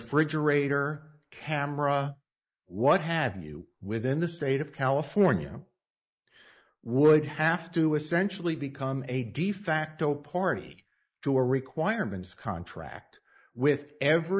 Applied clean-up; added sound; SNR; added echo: neural mask model Resemble Enhance denoiser.